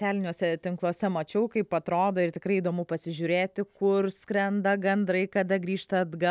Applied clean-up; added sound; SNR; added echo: none; none; none; none.